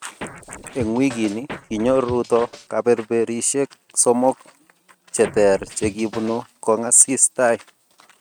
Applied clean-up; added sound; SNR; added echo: neural mask model RNNoise.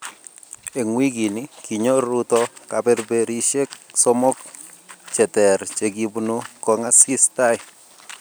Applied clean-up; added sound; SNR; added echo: none; none; none; none.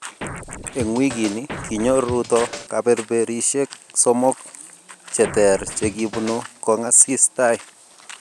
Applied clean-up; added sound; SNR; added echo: none; Scratching (performance technique); 12 dB; none.